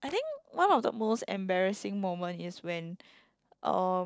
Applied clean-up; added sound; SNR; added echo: neural separator model SepFormer DNS4.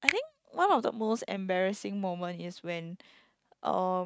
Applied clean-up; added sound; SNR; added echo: neural mask model RNNoise.